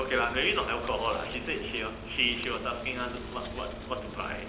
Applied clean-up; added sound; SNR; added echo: none; Wind; 8 dB; reverberation time 0.9 s.